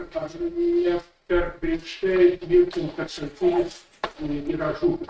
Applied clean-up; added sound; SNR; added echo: neural mask model RNNoise.